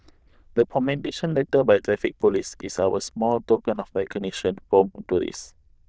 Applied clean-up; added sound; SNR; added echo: neural diffusion model UNIVERSE++.